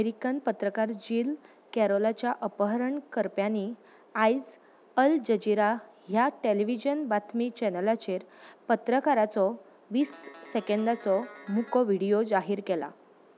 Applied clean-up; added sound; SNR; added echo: none; Guitar; 20 dB; none.